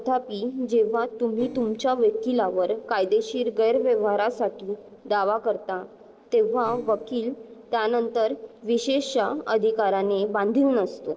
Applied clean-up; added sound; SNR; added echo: neural separator model SepFormer DNS4.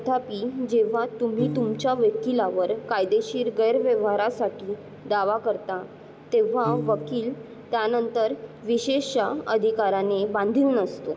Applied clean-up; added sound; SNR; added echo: none; Piano; 16 dB; none.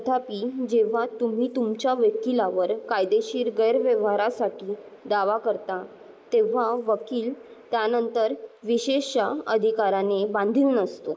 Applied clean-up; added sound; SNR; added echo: neural mask model Resemble Enhance denoiser.